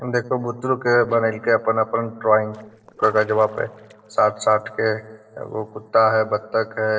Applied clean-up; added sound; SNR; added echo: neural separator model SepFormer DNS4.